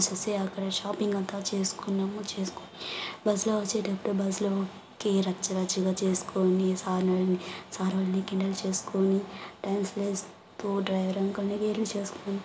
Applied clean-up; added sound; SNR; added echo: none; none; none; none.